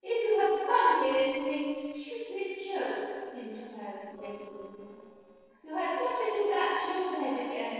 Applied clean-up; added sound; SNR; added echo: neural separator model SepFormer DNS4.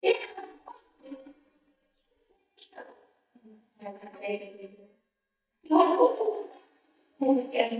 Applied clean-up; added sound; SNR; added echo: neural mask model DeepFilterNet 3.